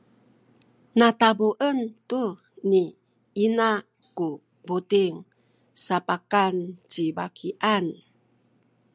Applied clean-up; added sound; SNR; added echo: none; none; none; none.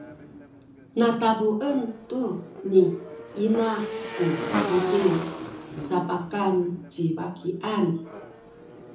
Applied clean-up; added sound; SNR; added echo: none; Motorcycle / Engine; 8 dB; reverberation time 0.6 s.